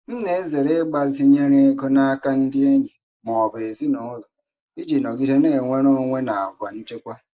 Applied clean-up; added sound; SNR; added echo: neural mask model Resemble Enhance denoiser.